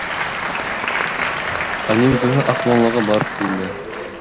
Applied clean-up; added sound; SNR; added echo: none; Applause / Crowd; 2 dB; none.